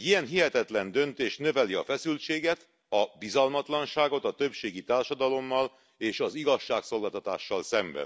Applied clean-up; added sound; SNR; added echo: none; none; none; none.